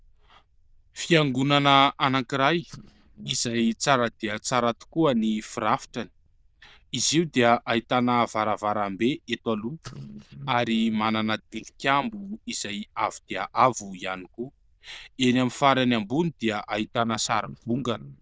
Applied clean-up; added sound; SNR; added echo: neural diffusion model UNIVERSE++.